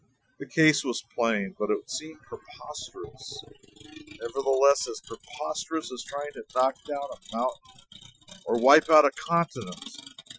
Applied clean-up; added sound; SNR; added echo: classical method Wiener filter.